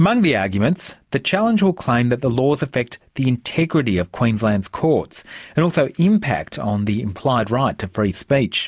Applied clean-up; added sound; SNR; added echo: none; none; none; none.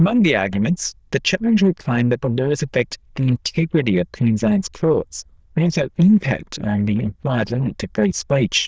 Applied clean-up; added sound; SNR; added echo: neural diffusion model UNIVERSE++.